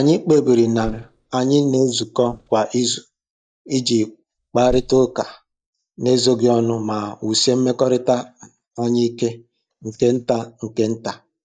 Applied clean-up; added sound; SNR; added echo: neural mask model DeepFilterNet 3.